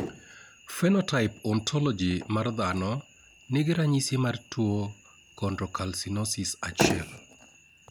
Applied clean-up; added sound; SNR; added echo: none; Motor vehicle (road); 10 dB; none.